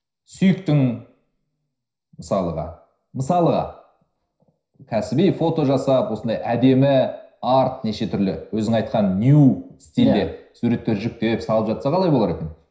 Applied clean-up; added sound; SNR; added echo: none; none; none; reverberation time 0.5 s.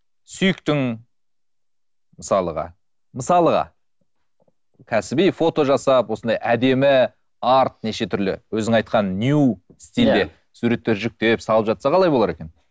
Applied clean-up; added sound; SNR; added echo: none; none; none; none.